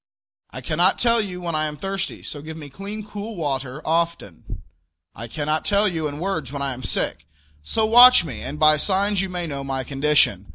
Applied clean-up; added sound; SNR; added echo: none; none; none; none.